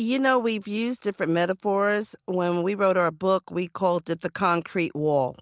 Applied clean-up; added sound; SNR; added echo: none; none; none; none.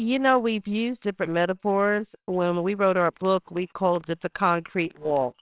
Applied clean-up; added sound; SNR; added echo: neural separator model SepFormer WHAMR!.